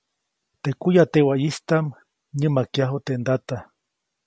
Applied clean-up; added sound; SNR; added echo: none; none; none; none.